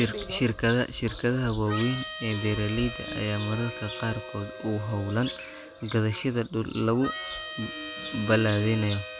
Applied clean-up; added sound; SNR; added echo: none; Harmonica; 12 dB; none.